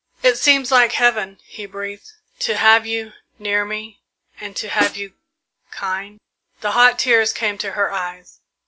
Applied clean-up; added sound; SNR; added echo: none; Snare drum; 9 dB; none.